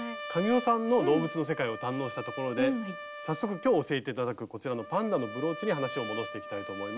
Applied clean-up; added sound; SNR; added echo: none; Trumpet; 11 dB; none.